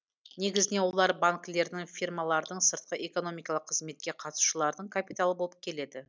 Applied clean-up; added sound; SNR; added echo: none; none; none; none.